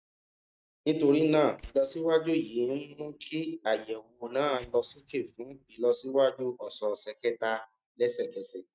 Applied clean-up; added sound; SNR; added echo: neural mask model DeepFilterNet 3.